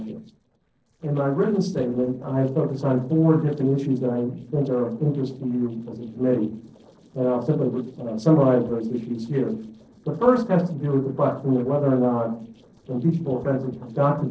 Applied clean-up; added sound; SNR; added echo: neural separator model SepFormer DNS4.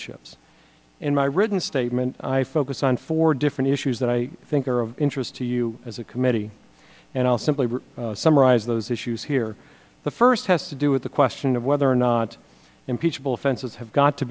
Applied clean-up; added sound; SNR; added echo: none; none; none; none.